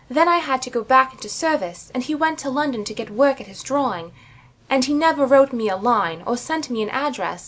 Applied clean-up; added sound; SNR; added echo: none; none; none; none.